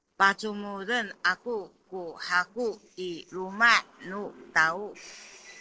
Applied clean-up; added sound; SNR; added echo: neural separator model SepFormer DNS4.